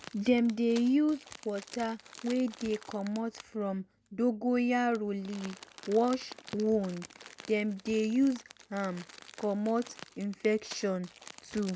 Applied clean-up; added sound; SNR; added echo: none; Crumpling, crinkling; 19 dB; none.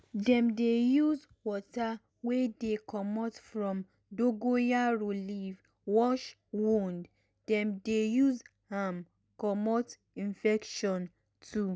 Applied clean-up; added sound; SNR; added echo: none; none; none; none.